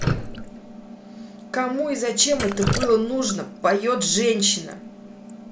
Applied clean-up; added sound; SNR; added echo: none; Drip; 8 dB; none.